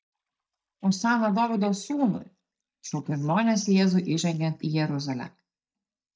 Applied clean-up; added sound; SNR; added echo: neural mask model DeepFilterNet 3.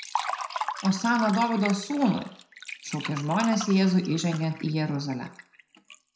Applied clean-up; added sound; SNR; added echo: none; Liquid; 11 dB; reverberation time 0.4 s.